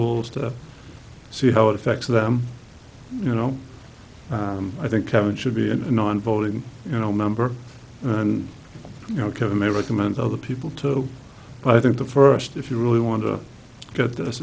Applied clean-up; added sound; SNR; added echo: none; none; none; none.